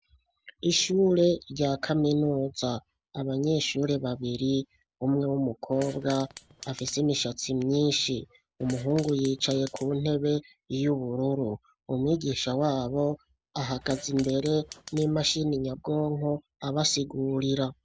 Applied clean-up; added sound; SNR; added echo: none; Fart; 18 dB; none.